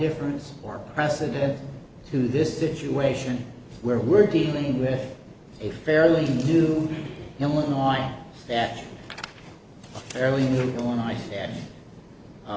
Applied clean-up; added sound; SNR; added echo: none; none; none; none.